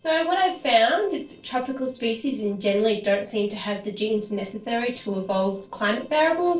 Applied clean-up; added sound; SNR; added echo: neural separator model SepFormer DNS4.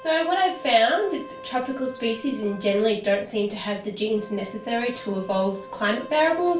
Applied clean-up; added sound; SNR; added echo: none; Wind instrument, woodwind instrument; 18 dB; reverberation time 0.3 s.